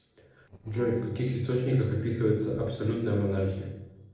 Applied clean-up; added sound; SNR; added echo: neural separator model SepFormer DNS4.